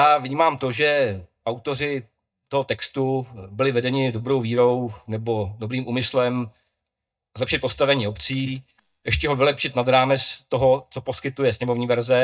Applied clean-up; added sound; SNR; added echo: neural mask model DeepFilterNet 3.